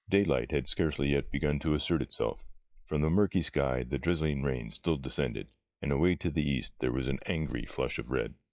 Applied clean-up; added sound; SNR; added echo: classical method log-MMSE.